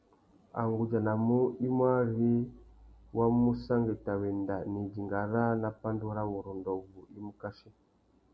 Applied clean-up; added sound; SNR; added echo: none; none; none; none.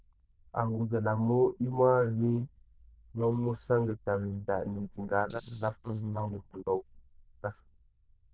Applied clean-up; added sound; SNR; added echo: neural diffusion model UNIVERSE++.